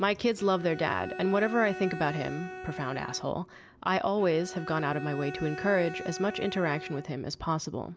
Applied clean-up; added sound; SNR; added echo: none; Bowed string instrument; 12 dB; none.